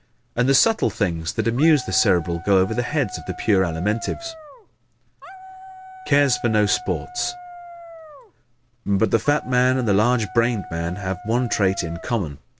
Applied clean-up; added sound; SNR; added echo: none; Dog; 15 dB; none.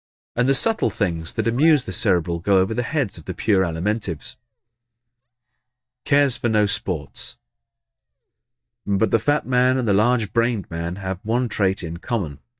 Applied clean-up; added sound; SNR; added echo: neural mask model DeepFilterNet 3.